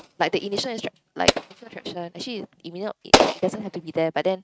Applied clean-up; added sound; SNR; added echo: neural mask model RNNoise.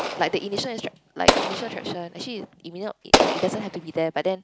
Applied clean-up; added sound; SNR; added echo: none; Explosion; -3 dB; none.